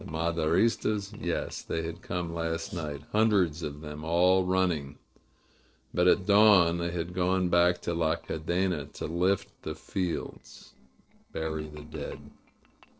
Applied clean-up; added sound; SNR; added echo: neural separator model SepFormer DNS4.